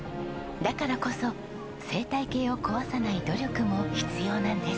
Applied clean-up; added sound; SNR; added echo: none; none; none; none.